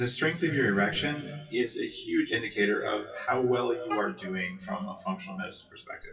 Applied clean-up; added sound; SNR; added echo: classical method WPE with log-MMSE.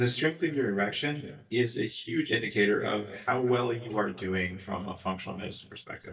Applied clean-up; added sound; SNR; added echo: neural mask model DeepFilterNet 3.